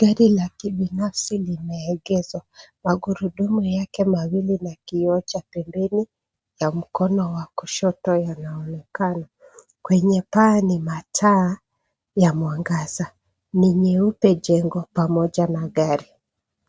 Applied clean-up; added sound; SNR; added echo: none; none; none; none.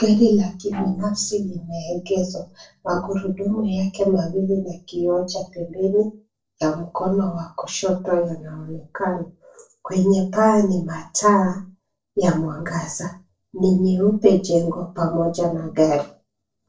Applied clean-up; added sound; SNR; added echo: neural separator model SepFormer DNS4.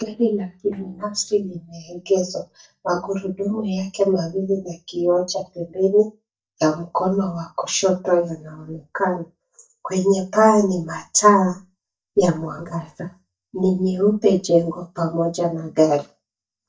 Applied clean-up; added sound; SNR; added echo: neural mask model DeepFilterNet 3.